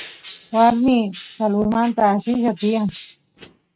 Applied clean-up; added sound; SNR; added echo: neural mask model RNNoise.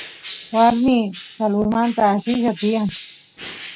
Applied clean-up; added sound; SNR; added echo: none; Bird; 18 dB; none.